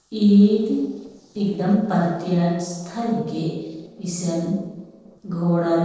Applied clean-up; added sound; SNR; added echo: neural separator model SepFormer DNS4.